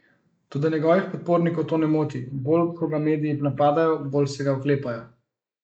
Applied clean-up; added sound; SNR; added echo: neural mask model Resemble Enhance denoiser.